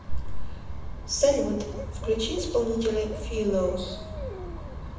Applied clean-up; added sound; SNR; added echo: none; Cricket / Bird; 16 dB; reverberation time 1.0 s.